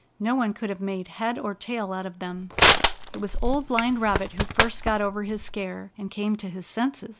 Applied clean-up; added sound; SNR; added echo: none; Crushing; -4 dB; none.